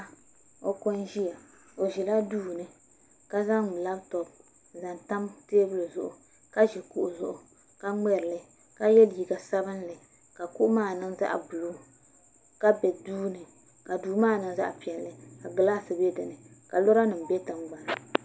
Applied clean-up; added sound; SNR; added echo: none; none; none; none.